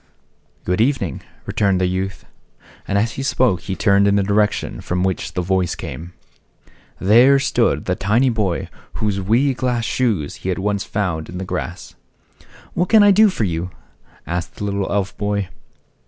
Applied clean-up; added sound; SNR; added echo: none; none; none; none.